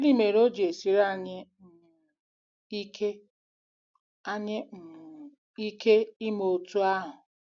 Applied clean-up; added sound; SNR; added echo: none; none; none; none.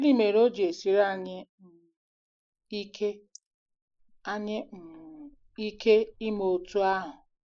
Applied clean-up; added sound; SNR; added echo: neural mask model Resemble Enhance denoiser.